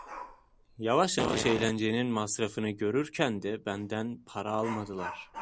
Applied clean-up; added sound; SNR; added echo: none; Dog; 16 dB; none.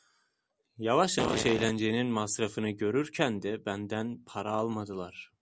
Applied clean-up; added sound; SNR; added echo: none; none; none; none.